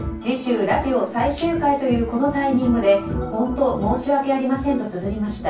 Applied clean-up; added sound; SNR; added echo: none; Brass instrument; 13 dB; reverberation time 0.3 s.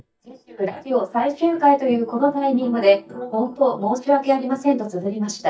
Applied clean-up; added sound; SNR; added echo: neural mask model DeepFilterNet 3.